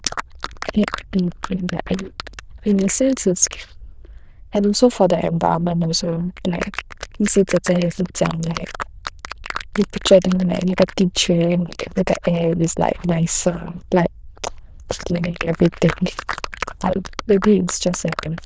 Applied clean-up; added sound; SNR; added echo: neural diffusion model UNIVERSE++.